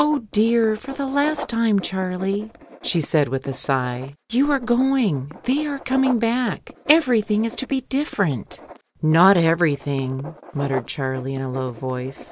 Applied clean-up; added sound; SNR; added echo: none; Writing; 17 dB; none.